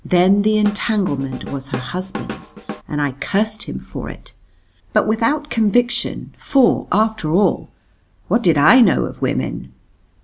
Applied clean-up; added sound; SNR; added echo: none; Drum / Drum kit; 12 dB; none.